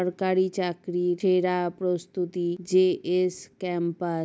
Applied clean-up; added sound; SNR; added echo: none; none; none; none.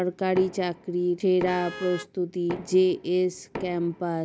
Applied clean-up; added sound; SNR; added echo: none; Vehicle horn, car horn, honking + Knock; 15 dB; none.